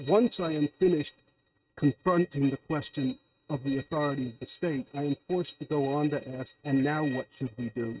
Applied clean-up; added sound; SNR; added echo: neural mask model RNNoise.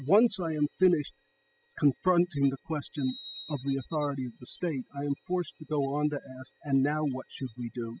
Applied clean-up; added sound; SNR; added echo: classical method spectral subtraction.